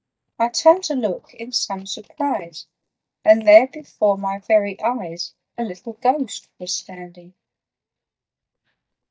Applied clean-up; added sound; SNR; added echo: neural mask model DeepFilterNet 3.